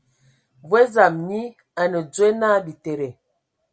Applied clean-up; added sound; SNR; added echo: none; none; none; none.